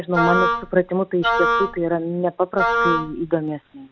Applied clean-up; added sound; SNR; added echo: none; Wind instrument, woodwind instrument; -1 dB; none.